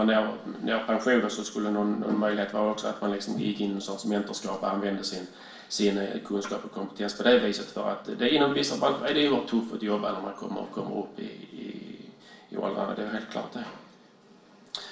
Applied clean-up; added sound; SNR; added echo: none; none; none; reverberation time 0.5 s.